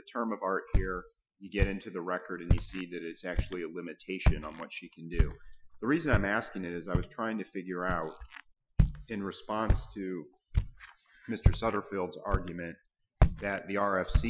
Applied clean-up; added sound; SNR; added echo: classical method Wiener filter.